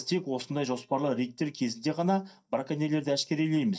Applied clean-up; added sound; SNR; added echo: neural mask model DeepFilterNet 3.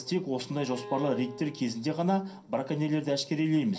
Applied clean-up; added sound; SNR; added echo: none; Bowed string instrument; 15 dB; reverberation time 0.3 s.